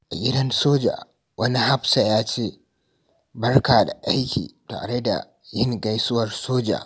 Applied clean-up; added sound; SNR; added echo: none; none; none; none.